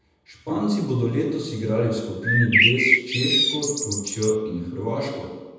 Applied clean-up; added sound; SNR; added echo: none; Bird; -3 dB; reverberation time 1.0 s.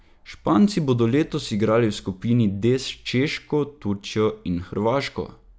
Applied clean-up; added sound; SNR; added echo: none; none; none; none.